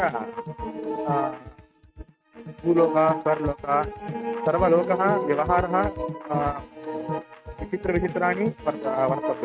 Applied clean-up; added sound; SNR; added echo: neural mask model RNNoise.